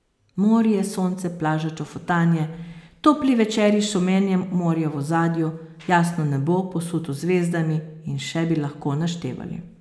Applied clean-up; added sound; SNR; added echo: none; none; none; none.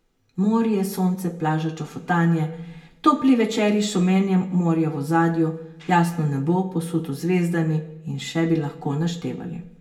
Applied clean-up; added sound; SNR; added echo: none; none; none; reverberation time 0.2 s.